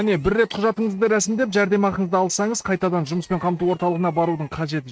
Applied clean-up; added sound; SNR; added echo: neural mask model RNNoise.